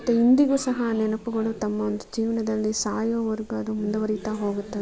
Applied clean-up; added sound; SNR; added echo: none; none; none; none.